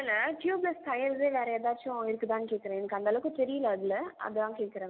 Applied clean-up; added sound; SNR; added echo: none; none; none; none.